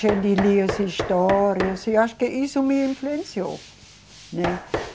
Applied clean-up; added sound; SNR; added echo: none; Knock; 9 dB; none.